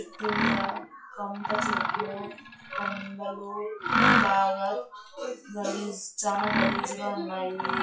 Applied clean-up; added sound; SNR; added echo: classical method WPE with log-MMSE.